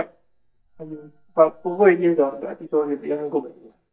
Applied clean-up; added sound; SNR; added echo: neural mask model DeepFilterNet 3.